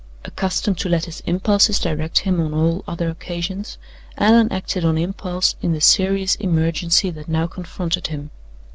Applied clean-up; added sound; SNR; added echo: none; none; none; none.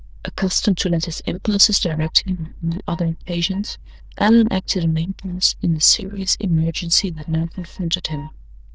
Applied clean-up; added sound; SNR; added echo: neural diffusion model UNIVERSE++.